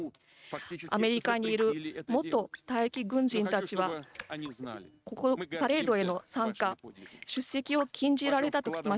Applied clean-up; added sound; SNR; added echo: neural mask model RNNoise.